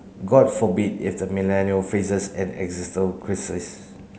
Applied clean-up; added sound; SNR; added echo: none; none; none; none.